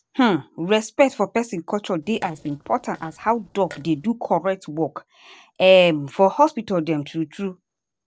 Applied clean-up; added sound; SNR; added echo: neural separator model SepFormer DNS4.